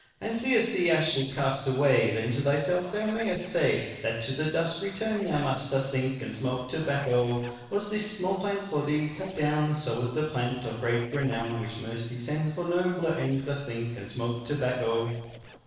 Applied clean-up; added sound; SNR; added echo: neural separator model SepFormer DNS4.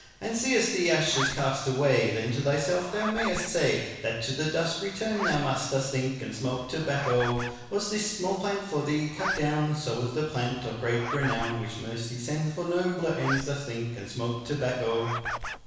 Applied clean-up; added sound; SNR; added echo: none; Zipper (clothing); 10 dB; reverberation time 1.1 s.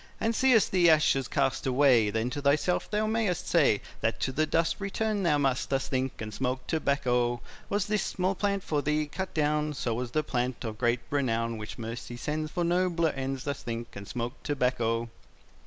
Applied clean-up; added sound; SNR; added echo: none; none; none; none.